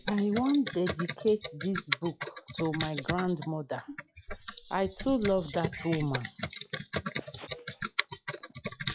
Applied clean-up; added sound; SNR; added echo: classical method log-MMSE.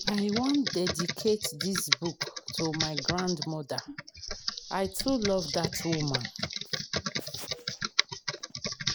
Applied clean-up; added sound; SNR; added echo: none; Computer keyboard; 2 dB; none.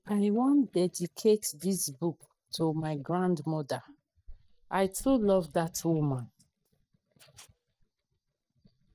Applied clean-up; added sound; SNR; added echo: neural mask model DeepFilterNet 3.